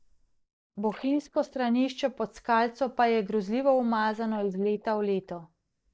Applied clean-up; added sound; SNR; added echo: neural mask model DeepFilterNet 3.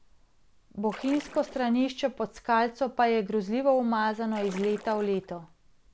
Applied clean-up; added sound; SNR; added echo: none; Splash, splatter; 18 dB; none.